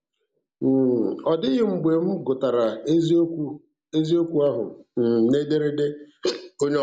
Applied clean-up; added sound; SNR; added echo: none; none; none; none.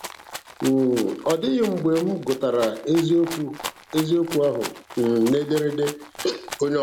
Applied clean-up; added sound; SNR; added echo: none; Rattle (instrument); 14 dB; none.